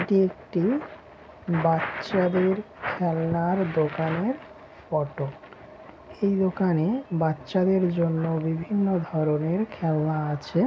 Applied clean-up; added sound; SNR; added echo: none; none; none; none.